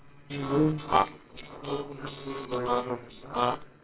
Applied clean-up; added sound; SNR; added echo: neural separator model SepFormer WHAMR!.